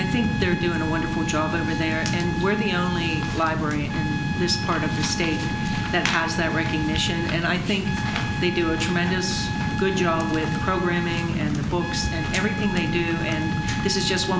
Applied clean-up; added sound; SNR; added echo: none; Trumpet; 10 dB; none.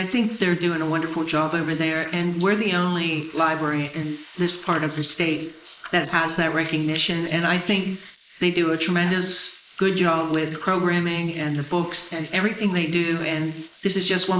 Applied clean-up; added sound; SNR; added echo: neural mask model Resemble Enhance denoiser.